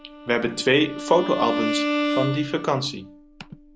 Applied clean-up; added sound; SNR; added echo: none; Bowed string instrument; 5 dB; none.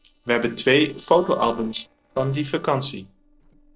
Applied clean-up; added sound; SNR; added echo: neural separator model SepFormer DNS4.